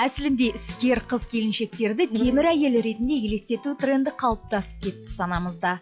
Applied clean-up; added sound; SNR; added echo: classical method log-MMSE.